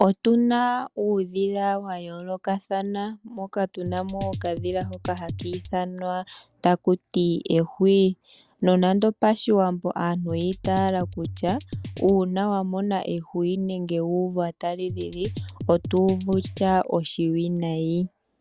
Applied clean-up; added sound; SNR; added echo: none; Drum kit; 10 dB; none.